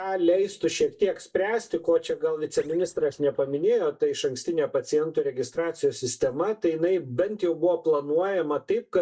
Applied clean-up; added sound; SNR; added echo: neural mask model DeepFilterNet 3.